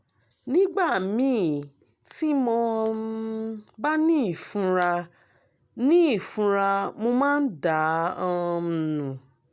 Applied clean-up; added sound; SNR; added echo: none; none; none; none.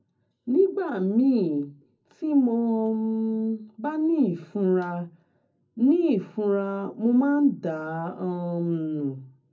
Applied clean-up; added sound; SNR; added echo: none; none; none; reverberation time 0.4 s.